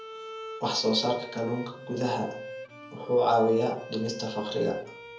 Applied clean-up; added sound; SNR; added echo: none; Bowed string instrument; 13 dB; reverberation time 0.7 s.